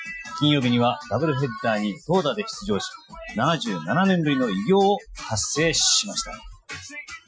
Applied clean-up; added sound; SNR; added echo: classical method Wiener filter.